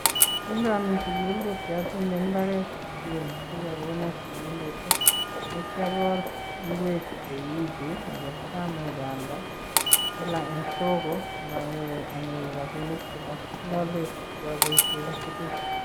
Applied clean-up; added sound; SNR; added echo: none; Walk, footsteps / Subway, metro, underground; -1 dB; none.